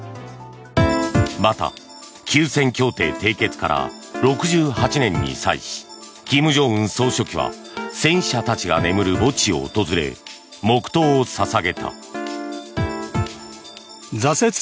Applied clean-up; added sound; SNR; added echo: none; none; none; none.